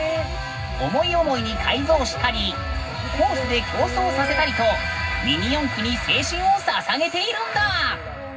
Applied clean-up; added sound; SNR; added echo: none; Wind instrument, woodwind instrument; 18 dB; reverberation time 0.4 s.